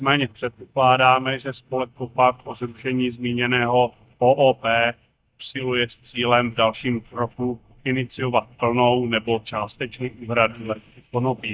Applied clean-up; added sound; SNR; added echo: neural mask model DeepFilterNet 3.